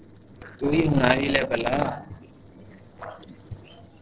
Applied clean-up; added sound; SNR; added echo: neural separator model SepFormer DNS4.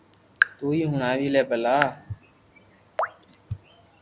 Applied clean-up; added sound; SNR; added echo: none; Raindrop / Drip; 6 dB; none.